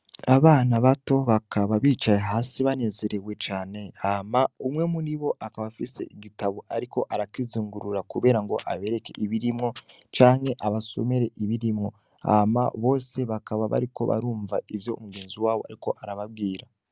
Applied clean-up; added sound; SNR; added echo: none; none; none; none.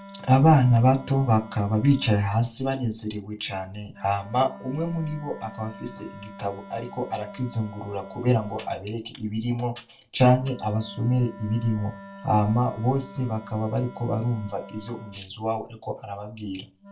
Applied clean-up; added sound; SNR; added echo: none; Wind instrument, woodwind instrument; 19 dB; reverberation time 0.2 s.